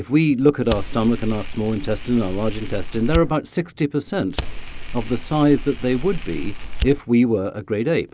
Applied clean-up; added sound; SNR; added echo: none; Fire; 5 dB; none.